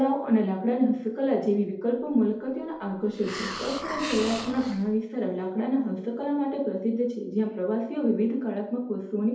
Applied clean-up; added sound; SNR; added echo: none; Hiss; 11 dB; reverberation time 2.2 s.